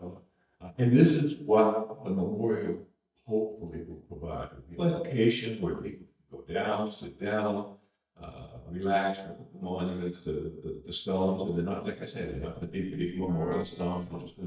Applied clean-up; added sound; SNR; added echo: neural mask model DeepFilterNet 3.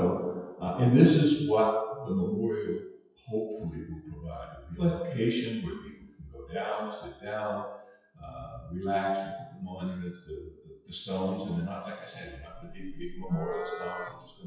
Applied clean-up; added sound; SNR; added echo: classical method WPE with log-MMSE.